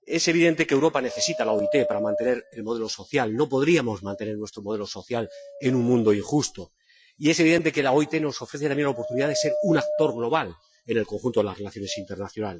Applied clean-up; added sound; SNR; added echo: classical method Wiener filter.